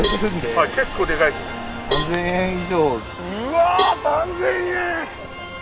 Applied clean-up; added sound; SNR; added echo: none; Subway, metro, underground + Cowbell; 6 dB; none.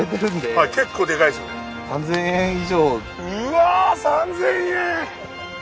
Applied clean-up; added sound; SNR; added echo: none; none; none; none.